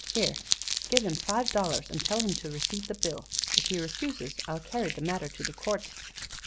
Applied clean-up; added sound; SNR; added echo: none; Crumpling, crinkling; 1 dB; none.